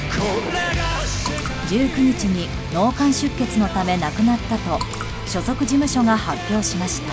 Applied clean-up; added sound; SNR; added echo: none; Raindrop / Drip + Bowed string instrument; 13 dB; none.